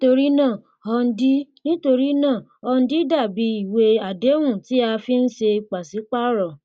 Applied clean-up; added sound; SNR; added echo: none; none; none; none.